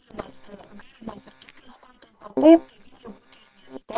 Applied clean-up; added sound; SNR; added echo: neural separator model SepFormer WHAM!.